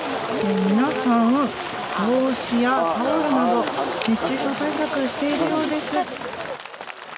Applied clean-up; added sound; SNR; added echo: none; none; none; none.